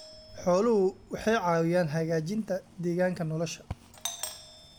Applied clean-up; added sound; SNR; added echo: none; Doorbell; 18 dB; none.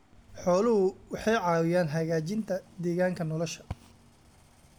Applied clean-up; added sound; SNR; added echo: none; none; none; none.